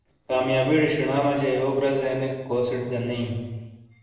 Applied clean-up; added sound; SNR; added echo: neural separator model SepFormer DNS4.